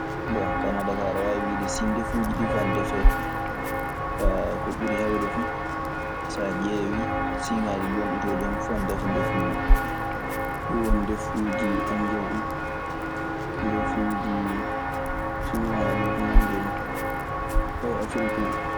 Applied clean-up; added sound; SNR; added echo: none; Walk, footsteps; -5 dB; none.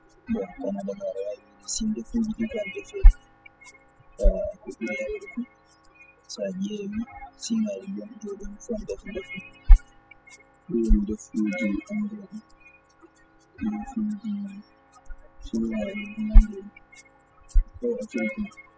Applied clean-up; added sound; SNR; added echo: classical method spectral subtraction.